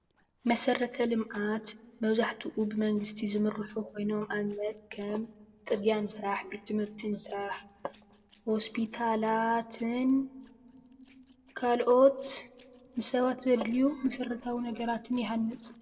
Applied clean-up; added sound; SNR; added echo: neural separator model SepFormer DNS4.